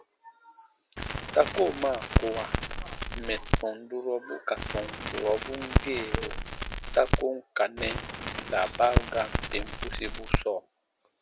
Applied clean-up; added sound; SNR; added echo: none; Crackle; -1 dB; none.